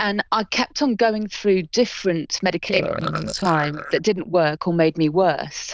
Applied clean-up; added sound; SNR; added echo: neural diffusion model UNIVERSE++.